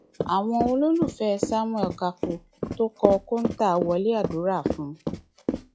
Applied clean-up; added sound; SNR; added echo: classical method log-MMSE.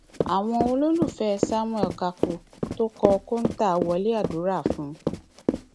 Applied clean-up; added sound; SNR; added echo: none; Run; 4 dB; none.